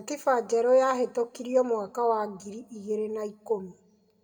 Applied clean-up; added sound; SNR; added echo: none; none; none; reverberation time 0.8 s.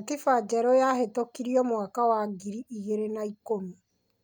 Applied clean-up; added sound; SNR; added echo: none; none; none; none.